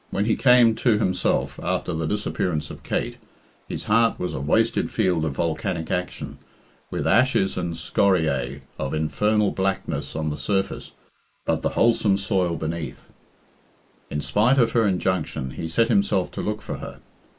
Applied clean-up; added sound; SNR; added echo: neural mask model Resemble Enhance denoiser.